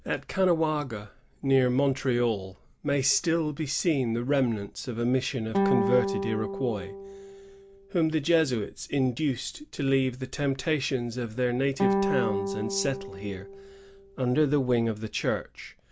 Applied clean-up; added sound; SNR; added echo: none; Guitar; 4 dB; none.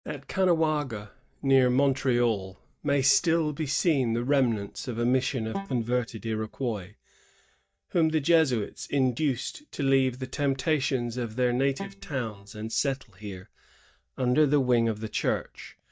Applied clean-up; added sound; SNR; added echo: neural mask model DeepFilterNet 3.